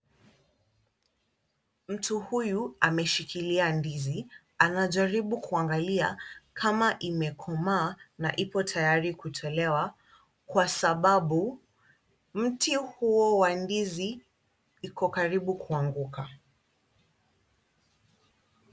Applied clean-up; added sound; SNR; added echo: none; none; none; none.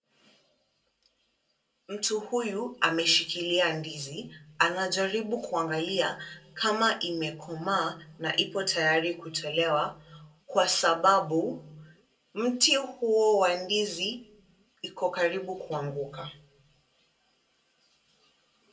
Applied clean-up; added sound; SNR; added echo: none; none; none; reverberation time 0.2 s.